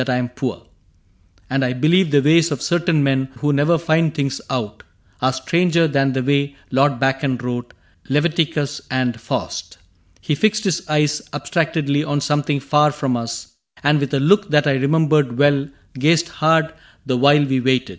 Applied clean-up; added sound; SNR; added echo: none; none; none; none.